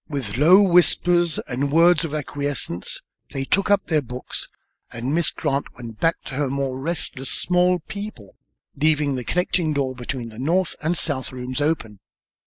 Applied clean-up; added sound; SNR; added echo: neural mask model Resemble Enhance denoiser.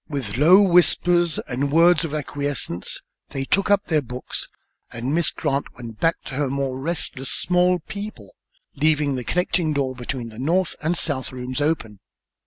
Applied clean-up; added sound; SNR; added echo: none; none; none; none.